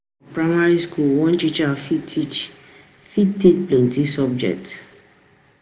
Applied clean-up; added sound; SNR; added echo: none; none; none; none.